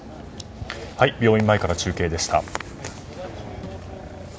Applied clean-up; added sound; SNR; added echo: none; none; none; none.